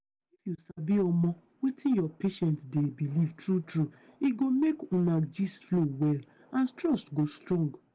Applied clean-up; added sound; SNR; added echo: none; none; none; none.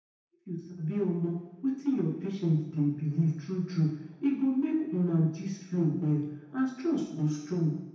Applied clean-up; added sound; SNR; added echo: none; none; none; reverberation time 0.9 s.